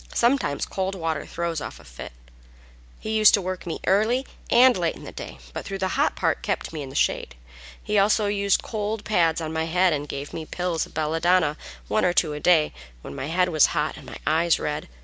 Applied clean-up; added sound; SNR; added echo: none; none; none; none.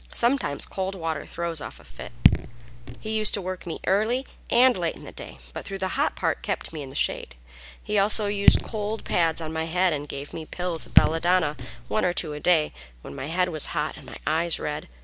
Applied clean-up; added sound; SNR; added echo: none; Raindrop / Drip; -2 dB; none.